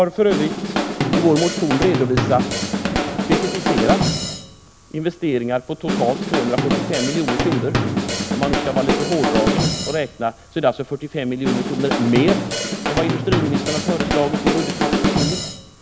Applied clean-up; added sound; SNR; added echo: none; Drum kit; 0 dB; none.